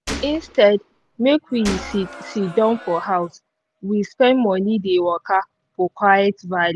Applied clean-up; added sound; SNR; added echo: none; Crowd + Gunshot, gunfire; 14 dB; none.